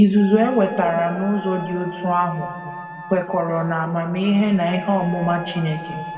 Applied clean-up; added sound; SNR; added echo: none; Wind instrument, woodwind instrument; 15 dB; reverberation time 2.3 s.